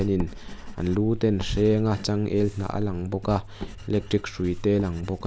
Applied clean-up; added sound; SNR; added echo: none; Writing; 12 dB; none.